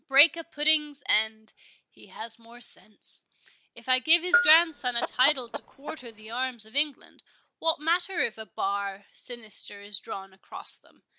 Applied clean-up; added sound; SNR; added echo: none; Chicken, rooster + Bell; 3 dB; none.